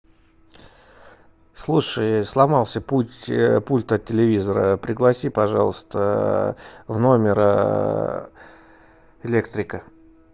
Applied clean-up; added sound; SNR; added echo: none; none; none; none.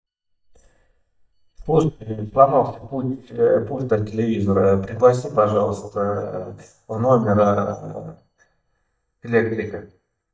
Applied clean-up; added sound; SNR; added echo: neural mask model DeepFilterNet 3.